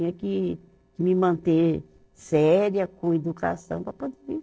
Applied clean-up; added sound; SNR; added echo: neural separator model SepFormer DNS4.